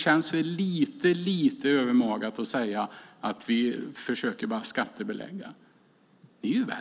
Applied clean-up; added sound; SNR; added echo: none; none; none; none.